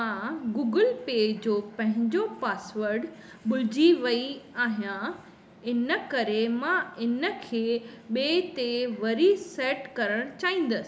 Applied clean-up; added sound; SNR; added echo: none; none; none; none.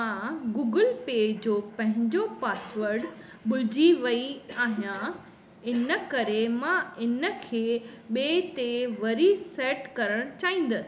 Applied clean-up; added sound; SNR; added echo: none; Cough; 18 dB; none.